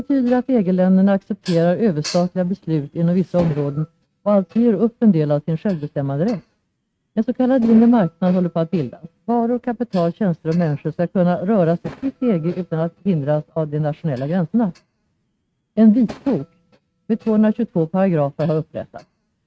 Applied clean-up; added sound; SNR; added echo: neural mask model RNNoise.